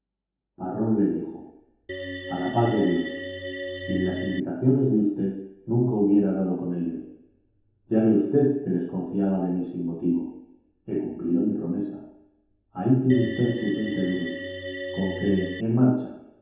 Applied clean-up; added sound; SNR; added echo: none; Organ; 8 dB; reverberation time 0.8 s.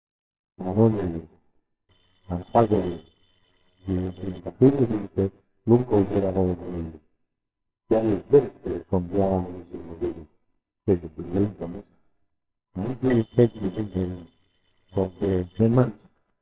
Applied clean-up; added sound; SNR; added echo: neural separator model SepFormer WHAMR!.